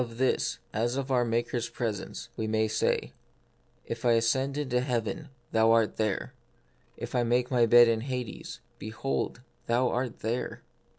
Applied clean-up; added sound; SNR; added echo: none; none; none; none.